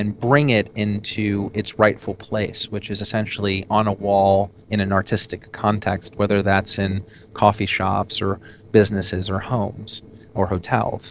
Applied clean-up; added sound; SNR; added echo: neural separator model SepFormer DNS4.